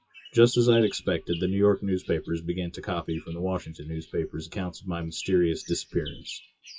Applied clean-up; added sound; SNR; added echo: classical method WPE with log-MMSE.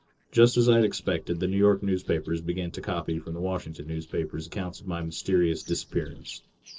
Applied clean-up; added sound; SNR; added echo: neural separator model SepFormer DNS4.